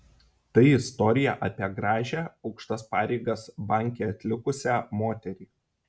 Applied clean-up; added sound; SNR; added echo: none; none; none; none.